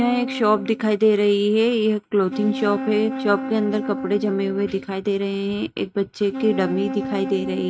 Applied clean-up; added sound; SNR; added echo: neural mask model RNNoise.